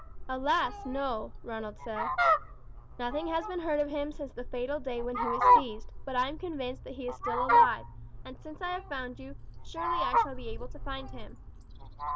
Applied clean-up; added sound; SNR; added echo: none; Fowl; -4 dB; none.